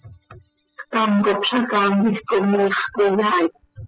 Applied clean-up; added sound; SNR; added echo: classical method spectral subtraction.